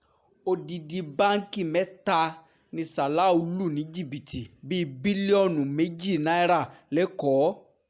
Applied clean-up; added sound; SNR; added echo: none; none; none; none.